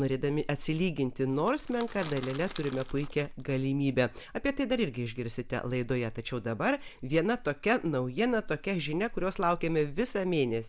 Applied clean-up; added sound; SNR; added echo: none; Crackle / Crushing; 17 dB; none.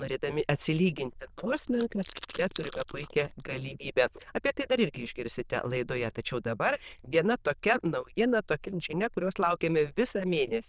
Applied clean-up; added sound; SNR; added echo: neural diffusion model UNIVERSE++.